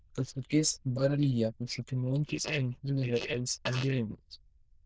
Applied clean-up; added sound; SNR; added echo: neural diffusion model UNIVERSE++.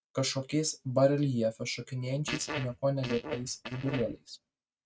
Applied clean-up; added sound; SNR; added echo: neural mask model RNNoise.